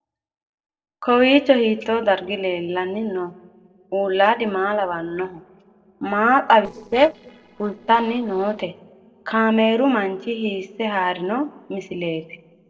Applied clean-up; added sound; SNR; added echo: neural separator model SepFormer DNS4.